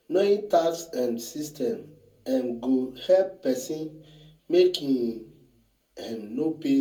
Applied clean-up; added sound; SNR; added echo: none; none; none; reverberation time 0.2 s.